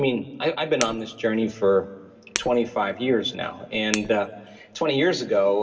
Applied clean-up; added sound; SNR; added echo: none; Shatter; 14 dB; reverberation time 2.9 s.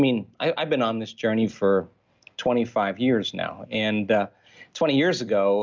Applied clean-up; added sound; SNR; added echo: none; none; none; none.